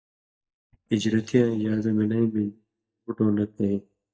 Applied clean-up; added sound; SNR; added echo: neural mask model DeepFilterNet 3.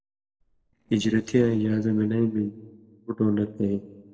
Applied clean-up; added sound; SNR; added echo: neural separator model SepFormer DNS4.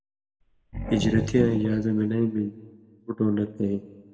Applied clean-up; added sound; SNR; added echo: none; Growling; 7 dB; reverberation time 1.1 s.